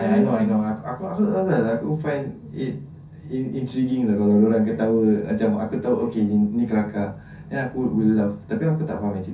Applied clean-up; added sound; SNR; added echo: none; none; none; reverberation time 0.3 s.